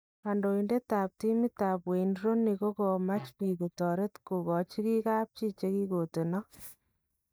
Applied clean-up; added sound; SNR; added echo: neural mask model DeepFilterNet 3.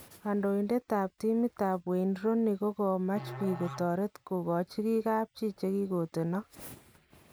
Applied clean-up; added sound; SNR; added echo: none; Musical instrument; 15 dB; none.